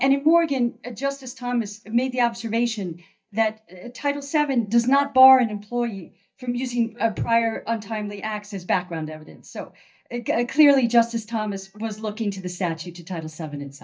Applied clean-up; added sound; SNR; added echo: neural mask model DeepFilterNet 3.